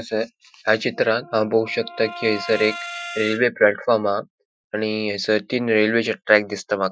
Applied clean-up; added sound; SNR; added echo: classical method Wiener filter.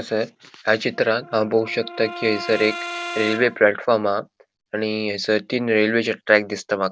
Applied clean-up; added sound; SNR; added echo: none; Brass instrument; 12 dB; none.